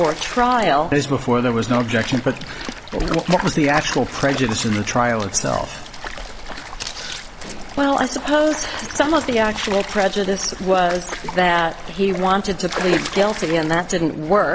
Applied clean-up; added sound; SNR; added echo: none; Stream; 10 dB; none.